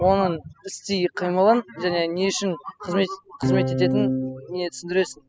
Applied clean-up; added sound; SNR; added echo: classical method spectral subtraction.